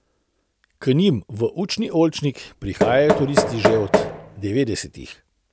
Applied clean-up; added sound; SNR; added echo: none; Knock; 1 dB; none.